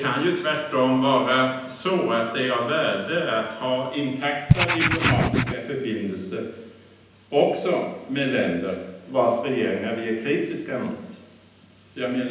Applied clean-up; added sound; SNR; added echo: none; Writing; -5 dB; reverberation time 0.9 s.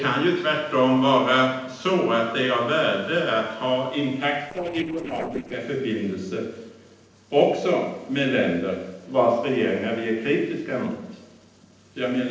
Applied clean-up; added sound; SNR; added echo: neural separator model SepFormer DNS4.